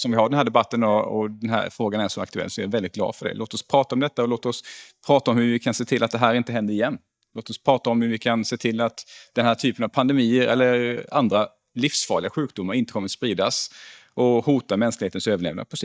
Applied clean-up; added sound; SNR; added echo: neural mask model DeepFilterNet 3.